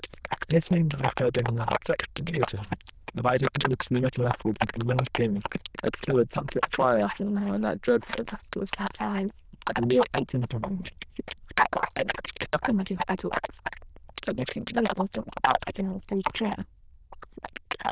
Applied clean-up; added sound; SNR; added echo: neural diffusion model UNIVERSE++.